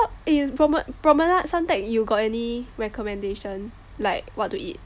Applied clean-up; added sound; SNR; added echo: none; none; none; none.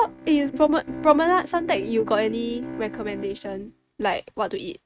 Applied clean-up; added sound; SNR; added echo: neural mask model RNNoise.